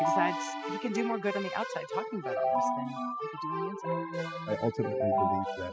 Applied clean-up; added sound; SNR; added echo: classical method spectral subtraction.